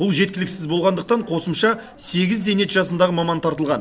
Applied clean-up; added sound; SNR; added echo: none; none; none; none.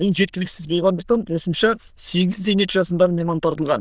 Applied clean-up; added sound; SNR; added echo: neural diffusion model UNIVERSE++.